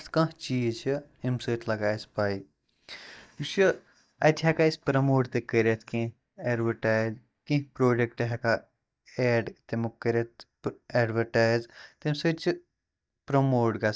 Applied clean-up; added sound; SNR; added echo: neural mask model DeepFilterNet 3.